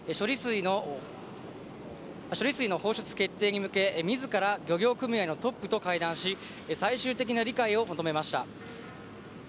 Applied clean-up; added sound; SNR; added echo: none; none; none; none.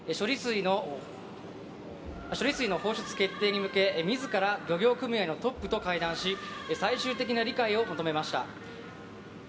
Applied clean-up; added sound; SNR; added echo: none; Door; 13 dB; reverberation time 2.8 s.